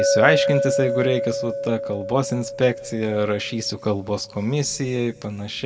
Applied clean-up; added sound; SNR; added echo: none; Chink, clink; 3 dB; reverberation time 2.4 s.